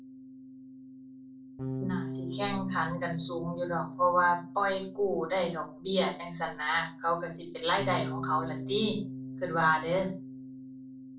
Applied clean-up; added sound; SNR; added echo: none; Bass guitar; 9 dB; reverberation time 0.3 s.